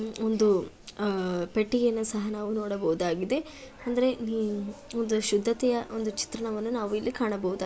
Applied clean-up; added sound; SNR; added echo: none; none; none; none.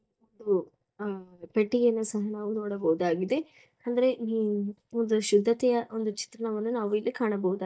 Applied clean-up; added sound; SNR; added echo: neural mask model DeepFilterNet 3.